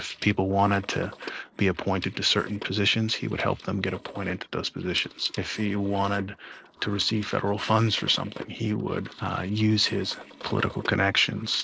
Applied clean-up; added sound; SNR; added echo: neural separator model SepFormer DNS4.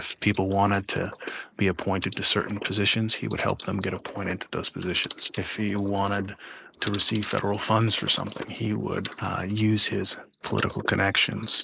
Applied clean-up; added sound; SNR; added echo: neural mask model Resemble Enhance denoiser.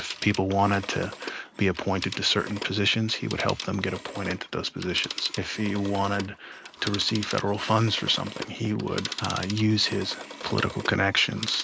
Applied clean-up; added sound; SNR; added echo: none; Telephone; 12 dB; none.